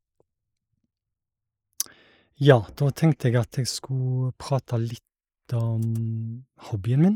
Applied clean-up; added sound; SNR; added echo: neural mask model Resemble Enhance denoiser.